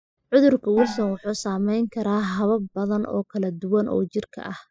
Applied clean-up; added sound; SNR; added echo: classical method spectral subtraction.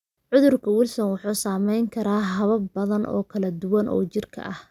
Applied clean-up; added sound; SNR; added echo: none; none; none; none.